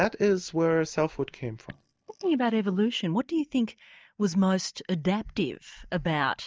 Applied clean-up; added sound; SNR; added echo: neural mask model DeepFilterNet 3.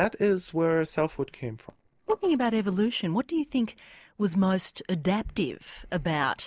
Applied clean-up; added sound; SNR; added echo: neural separator model SepFormer DNS4.